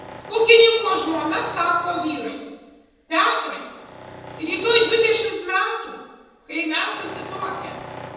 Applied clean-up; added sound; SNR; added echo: none; Tools; 17 dB; reverberation time 1.1 s.